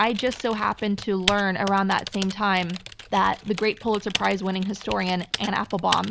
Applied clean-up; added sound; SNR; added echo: none; Typing; 10 dB; none.